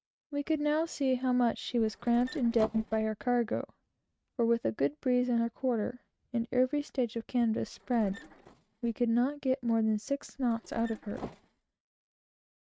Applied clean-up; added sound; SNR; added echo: neural mask model RNNoise.